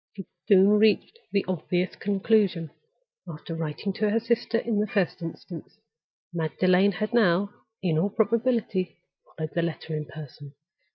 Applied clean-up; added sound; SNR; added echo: neural mask model DeepFilterNet 3.